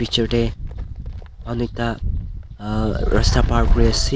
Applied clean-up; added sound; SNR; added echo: none; Wind; -2 dB; none.